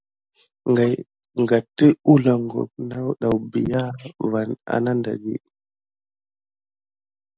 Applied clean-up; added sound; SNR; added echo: none; none; none; none.